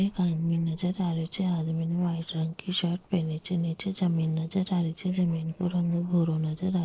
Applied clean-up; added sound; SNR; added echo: neural separator model SepFormer DNS4.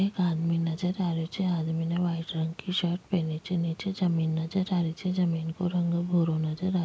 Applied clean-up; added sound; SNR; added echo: none; none; none; none.